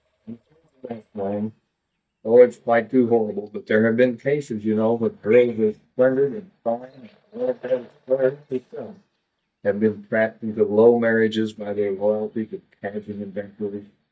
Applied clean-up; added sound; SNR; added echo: neural mask model DeepFilterNet 3.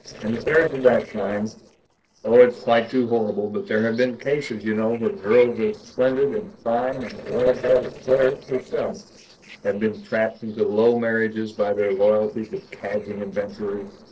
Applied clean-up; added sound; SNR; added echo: neural separator model SepFormer DNS4.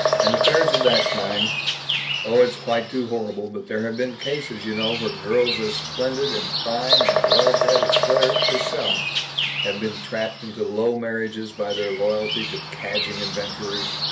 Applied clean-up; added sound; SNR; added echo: none; Bird vocalization, bird call, bird song; -1 dB; reverberation time 0.3 s.